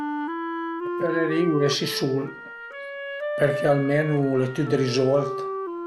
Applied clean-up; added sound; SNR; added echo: none; Wind instrument, woodwind instrument; 6 dB; none.